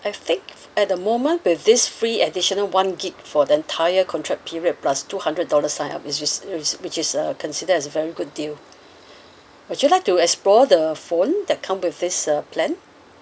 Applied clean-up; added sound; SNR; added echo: none; none; none; none.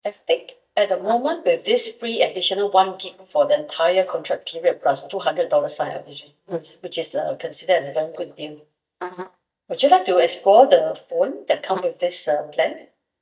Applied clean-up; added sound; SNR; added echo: neural mask model DeepFilterNet 3.